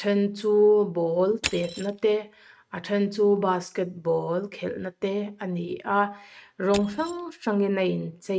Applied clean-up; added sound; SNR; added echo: neural mask model RNNoise.